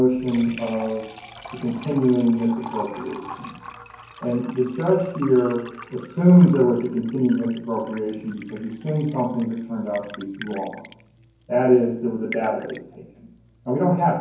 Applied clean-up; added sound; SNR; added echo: none; Liquid; 19 dB; reverberation time 0.9 s.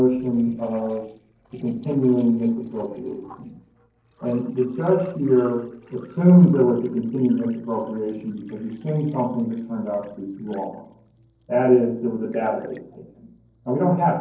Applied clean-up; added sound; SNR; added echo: neural separator model SepFormer DNS4.